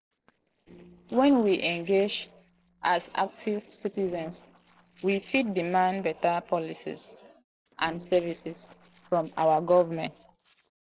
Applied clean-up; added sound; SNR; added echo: neural separator model SepFormer DNS4.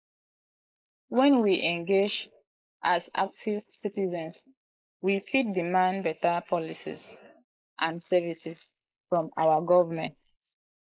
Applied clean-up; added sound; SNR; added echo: neural mask model Resemble Enhance denoiser.